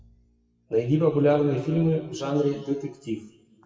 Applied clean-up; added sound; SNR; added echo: classical method WPE with log-MMSE.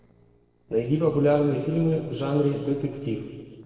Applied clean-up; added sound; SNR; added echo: neural separator model SepFormer DNS4.